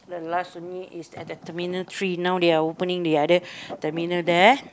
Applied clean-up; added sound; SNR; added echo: none; none; none; none.